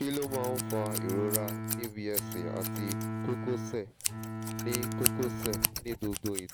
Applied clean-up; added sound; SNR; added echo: none; Bowed string instrument + Scissors; -1 dB; none.